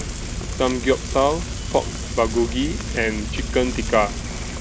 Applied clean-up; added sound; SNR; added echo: none; Frying (food) + Bus; 4 dB; none.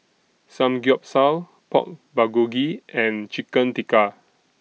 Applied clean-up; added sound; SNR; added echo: none; none; none; none.